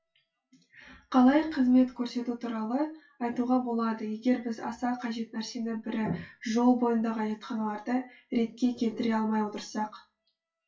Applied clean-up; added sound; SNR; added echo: classical method WPE with log-MMSE.